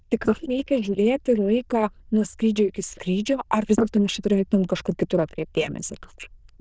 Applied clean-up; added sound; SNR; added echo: neural diffusion model UNIVERSE++.